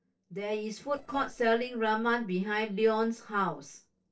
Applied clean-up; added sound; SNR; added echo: neural separator model SepFormer DNS4.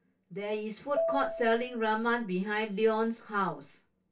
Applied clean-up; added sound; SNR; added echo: none; Marimba, xylophone; 7 dB; reverberation time 0.2 s.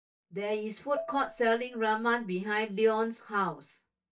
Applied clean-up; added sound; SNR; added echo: neural mask model DeepFilterNet 3.